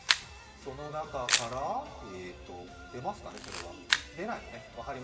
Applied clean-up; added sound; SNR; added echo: none; Camera; -3 dB; reverberation time 2.0 s.